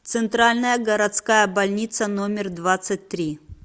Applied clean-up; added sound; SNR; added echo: none; none; none; none.